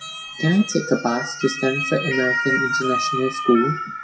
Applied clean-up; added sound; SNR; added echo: classical method WPE with log-MMSE.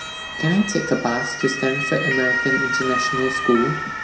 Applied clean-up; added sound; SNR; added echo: none; Motor vehicle (road) / Siren; 2 dB; reverberation time 0.7 s.